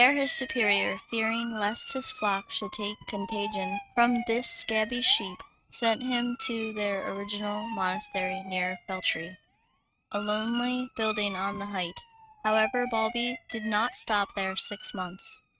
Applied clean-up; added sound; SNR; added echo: neural mask model RNNoise.